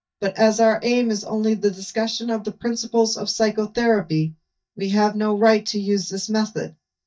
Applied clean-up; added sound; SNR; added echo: neural mask model DeepFilterNet 3.